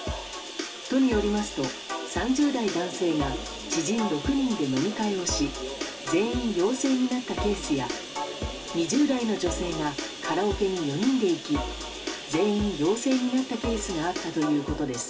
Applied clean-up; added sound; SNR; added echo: none; Bathtub (filling or washing); 14 dB; reverberation time 0.2 s.